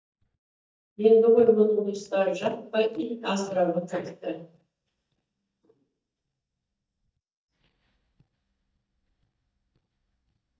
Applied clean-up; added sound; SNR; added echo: neural mask model DeepFilterNet 3.